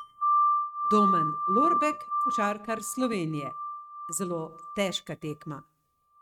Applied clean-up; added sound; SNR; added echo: neural mask model RNNoise.